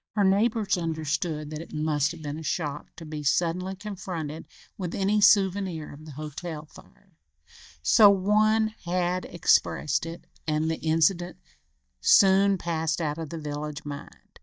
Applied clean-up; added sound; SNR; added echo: neural mask model DeepFilterNet 3.